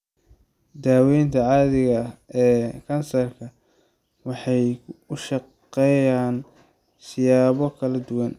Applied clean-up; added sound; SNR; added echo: none; none; none; none.